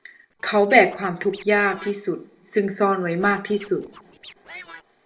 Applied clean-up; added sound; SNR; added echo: neural separator model SepFormer DNS4.